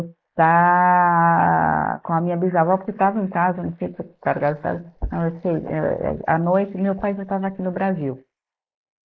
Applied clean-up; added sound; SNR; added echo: neural mask model Resemble Enhance denoiser.